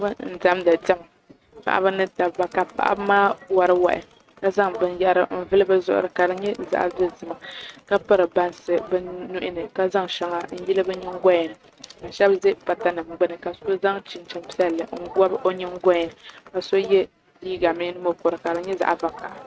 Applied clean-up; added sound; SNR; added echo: neural mask model RNNoise.